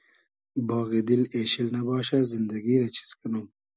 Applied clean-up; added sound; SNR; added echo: none; none; none; none.